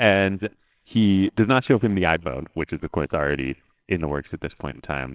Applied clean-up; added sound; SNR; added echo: neural separator model SepFormer WHAMR!.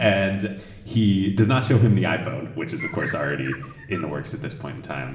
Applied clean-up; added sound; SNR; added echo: none; Bird; 17 dB; reverberation time 1.2 s.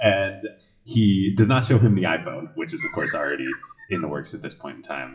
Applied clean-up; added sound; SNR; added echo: classical method WPE with log-MMSE.